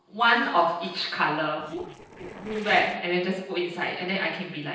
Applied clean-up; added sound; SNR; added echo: neural separator model SepFormer DNS4.